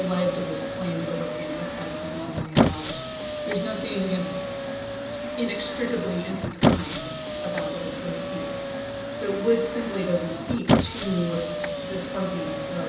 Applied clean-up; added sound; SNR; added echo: none; Squeak; -1 dB; reverberation time 0.9 s.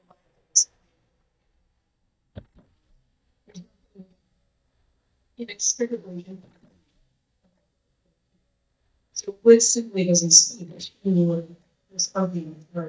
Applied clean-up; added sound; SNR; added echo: neural mask model DeepFilterNet 3.